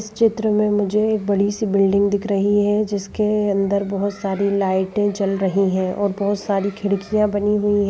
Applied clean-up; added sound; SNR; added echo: none; none; none; none.